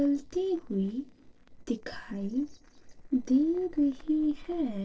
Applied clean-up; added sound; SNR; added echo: neural separator model SepFormer DNS4.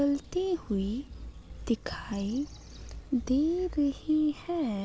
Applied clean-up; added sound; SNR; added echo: none; none; none; none.